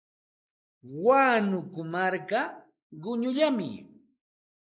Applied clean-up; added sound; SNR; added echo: neural mask model Resemble Enhance denoiser.